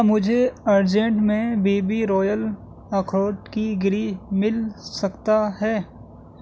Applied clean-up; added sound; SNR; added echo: none; none; none; none.